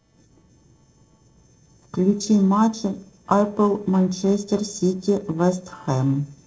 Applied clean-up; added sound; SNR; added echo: neural separator model SepFormer DNS4.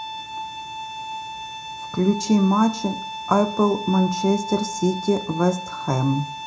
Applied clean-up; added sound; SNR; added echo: none; Bowed string instrument; 9 dB; reverberation time 0.3 s.